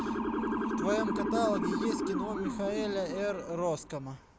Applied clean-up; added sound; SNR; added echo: none; Motor vehicle (road) / Siren; -1 dB; none.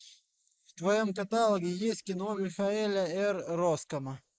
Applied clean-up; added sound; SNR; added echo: neural mask model Resemble Enhance denoiser.